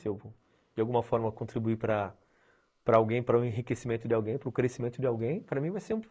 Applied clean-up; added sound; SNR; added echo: neural mask model Resemble Enhance denoiser.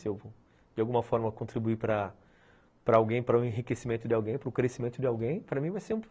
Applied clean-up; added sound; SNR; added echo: none; none; none; none.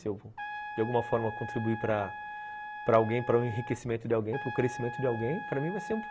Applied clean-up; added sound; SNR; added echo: none; Trumpet; 10 dB; none.